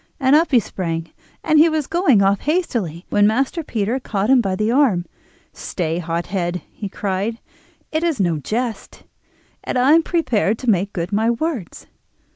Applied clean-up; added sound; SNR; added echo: none; none; none; none.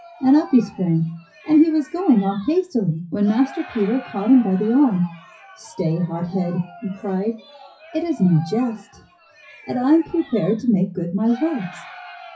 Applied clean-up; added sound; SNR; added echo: classical method WPE with log-MMSE.